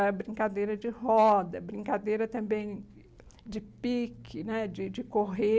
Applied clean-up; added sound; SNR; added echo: none; none; none; none.